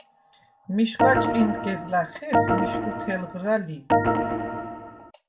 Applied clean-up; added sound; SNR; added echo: none; Organ; -3 dB; reverberation time 0.2 s.